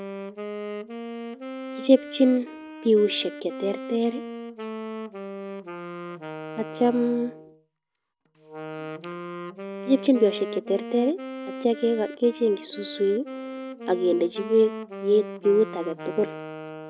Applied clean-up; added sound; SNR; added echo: none; Wind instrument, woodwind instrument; 10 dB; none.